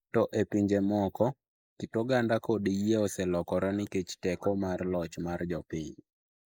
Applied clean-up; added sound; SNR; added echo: neural mask model Resemble Enhance denoiser.